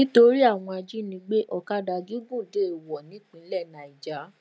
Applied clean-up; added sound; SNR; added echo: none; none; none; none.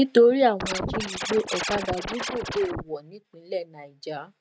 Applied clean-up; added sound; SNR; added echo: neural mask model RNNoise.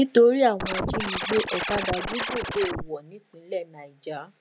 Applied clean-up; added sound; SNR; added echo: none; Scratching (performance technique); 4 dB; none.